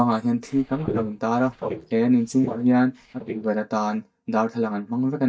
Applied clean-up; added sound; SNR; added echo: neural mask model DeepFilterNet 3.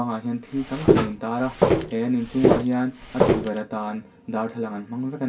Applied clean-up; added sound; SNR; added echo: none; Walk, footsteps; -4 dB; reverberation time 0.1 s.